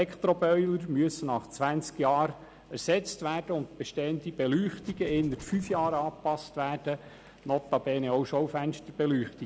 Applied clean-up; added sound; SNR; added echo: none; Scratching (performance technique); 16 dB; none.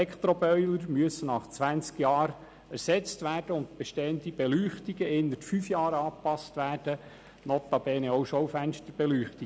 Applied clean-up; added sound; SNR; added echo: none; none; none; none.